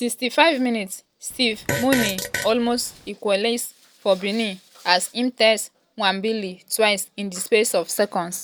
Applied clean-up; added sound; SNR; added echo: none; Fart; 6 dB; none.